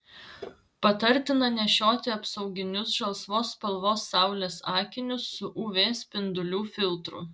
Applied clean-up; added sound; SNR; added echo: none; none; none; none.